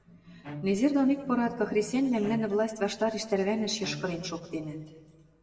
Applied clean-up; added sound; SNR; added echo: none; Bowed string instrument; 17 dB; reverberation time 1.3 s.